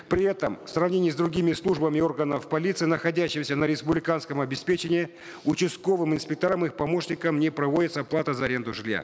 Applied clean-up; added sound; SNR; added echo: none; none; none; none.